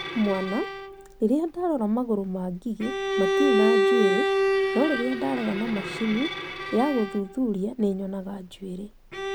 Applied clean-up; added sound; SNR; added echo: none; Bowed string instrument; 1 dB; none.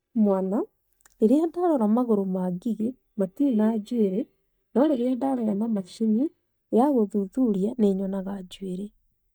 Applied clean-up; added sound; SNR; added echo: neural mask model DeepFilterNet 3.